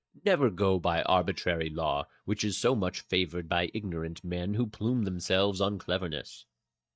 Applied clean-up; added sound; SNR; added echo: neural mask model DeepFilterNet 3.